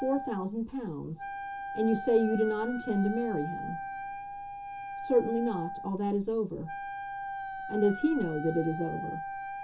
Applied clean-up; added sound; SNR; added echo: none; Wind instrument, woodwind instrument; 8 dB; reverberation time 0.2 s.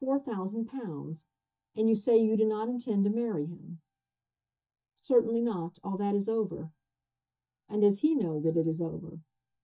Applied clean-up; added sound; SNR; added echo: neural mask model DeepFilterNet 3.